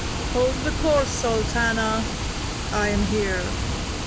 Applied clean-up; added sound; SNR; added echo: none; Water; 1 dB; none.